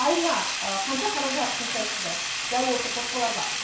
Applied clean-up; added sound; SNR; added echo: none; Sink (filling or washing); 1 dB; reverberation time 0.6 s.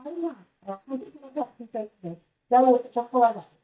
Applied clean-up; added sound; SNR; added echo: neural mask model DeepFilterNet 3.